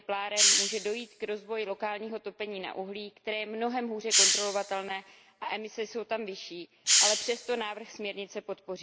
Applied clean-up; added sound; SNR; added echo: none; Hiss; -5 dB; none.